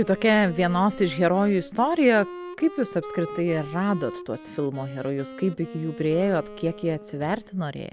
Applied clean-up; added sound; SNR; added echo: none; Wind instrument, woodwind instrument; 15 dB; none.